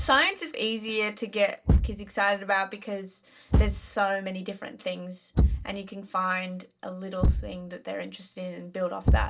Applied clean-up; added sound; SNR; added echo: none; Thump, thud; -1 dB; reverberation time 0.2 s.